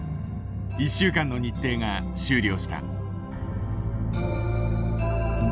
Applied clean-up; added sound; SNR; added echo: none; none; none; none.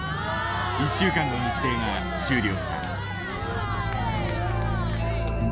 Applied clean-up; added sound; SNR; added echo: none; Crowd; 4 dB; none.